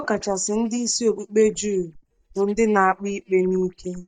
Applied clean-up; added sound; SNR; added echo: neural mask model DeepFilterNet 3.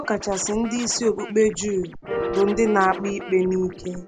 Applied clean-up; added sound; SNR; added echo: none; Scratching (performance technique) + Piano; 10 dB; none.